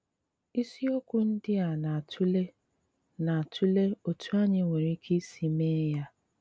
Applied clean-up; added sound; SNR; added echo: none; none; none; none.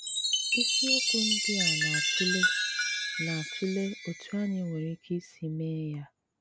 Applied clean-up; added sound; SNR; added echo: none; Chime; -4 dB; none.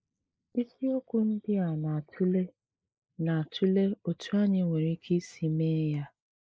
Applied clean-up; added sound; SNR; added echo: neural mask model Resemble Enhance denoiser.